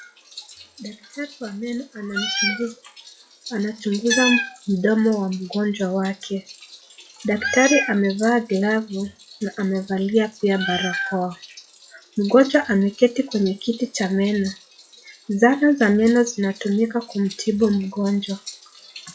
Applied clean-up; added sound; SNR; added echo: classical method log-MMSE.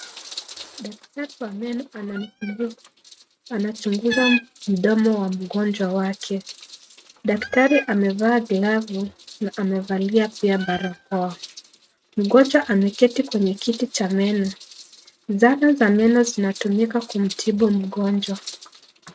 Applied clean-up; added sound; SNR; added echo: neural mask model RNNoise.